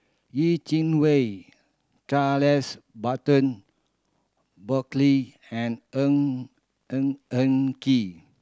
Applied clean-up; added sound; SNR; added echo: none; none; none; none.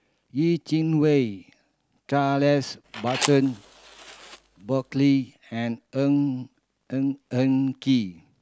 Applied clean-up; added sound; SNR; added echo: none; Fire; 11 dB; none.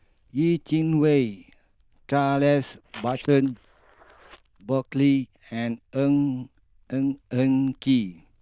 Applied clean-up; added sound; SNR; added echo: neural diffusion model UNIVERSE++.